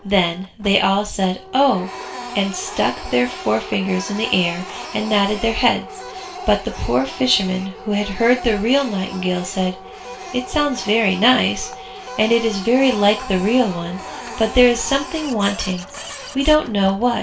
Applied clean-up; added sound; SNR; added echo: none; Printer; 13 dB; reverberation time 0.3 s.